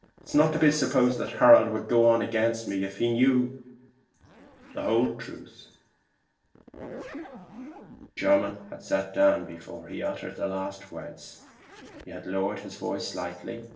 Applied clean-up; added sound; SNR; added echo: neural separator model SepFormer DNS4.